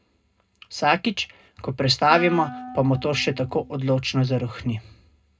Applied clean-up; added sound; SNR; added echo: none; Wind instrument, woodwind instrument; 14 dB; reverberation time 0.2 s.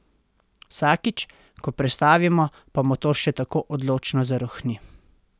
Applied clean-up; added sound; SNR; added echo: none; none; none; none.